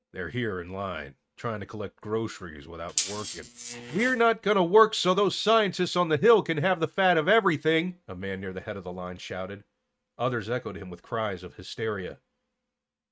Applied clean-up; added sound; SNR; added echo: neural mask model RNNoise.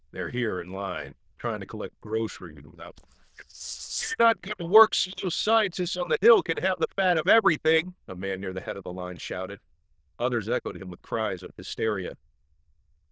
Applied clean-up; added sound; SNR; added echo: neural diffusion model UNIVERSE++.